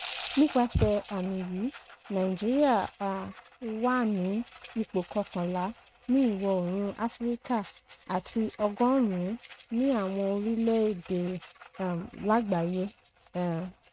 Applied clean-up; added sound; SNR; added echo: neural mask model RNNoise.